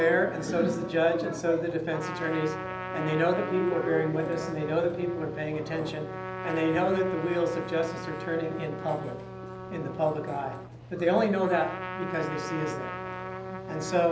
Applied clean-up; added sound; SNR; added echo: none; Trumpet; 10 dB; none.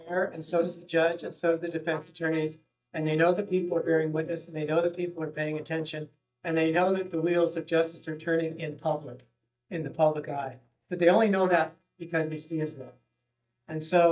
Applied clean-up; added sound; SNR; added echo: neural mask model DeepFilterNet 3.